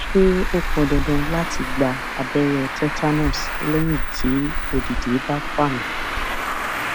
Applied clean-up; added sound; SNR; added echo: none; Traffic noise, roadway noise; 1 dB; none.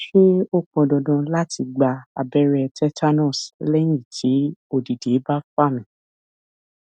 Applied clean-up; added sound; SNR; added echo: none; none; none; none.